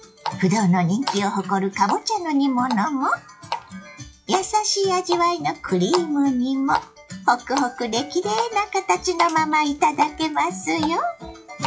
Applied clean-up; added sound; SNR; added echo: classical method WPE with log-MMSE.